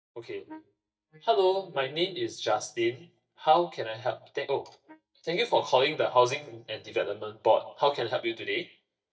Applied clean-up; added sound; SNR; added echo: neural mask model DeepFilterNet 3.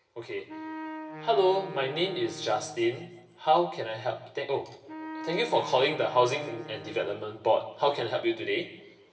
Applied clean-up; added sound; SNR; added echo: none; Wind instrument, woodwind instrument; 13 dB; reverberation time 1.0 s.